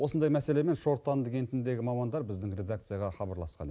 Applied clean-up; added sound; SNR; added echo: neural mask model Resemble Enhance denoiser.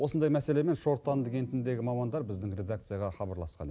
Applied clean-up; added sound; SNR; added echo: none; Electric guitar / Strum; 17 dB; none.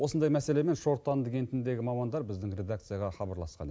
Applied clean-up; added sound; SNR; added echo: none; none; none; none.